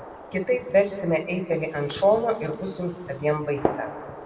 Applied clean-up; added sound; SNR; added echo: none; Gunshot, gunfire; 11 dB; reverberation time 1.5 s.